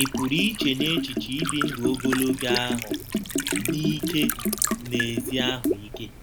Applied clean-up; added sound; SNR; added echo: none; Liquid + Liquid; 0 dB; none.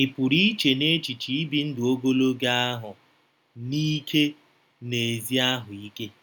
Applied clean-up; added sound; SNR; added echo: none; none; none; none.